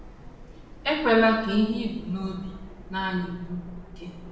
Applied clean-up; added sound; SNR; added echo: none; Subway, metro, underground; 16 dB; reverberation time 0.8 s.